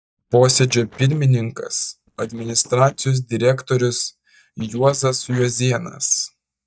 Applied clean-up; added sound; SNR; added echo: neural mask model DeepFilterNet 3.